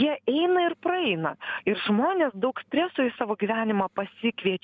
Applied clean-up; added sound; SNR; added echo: none; none; none; none.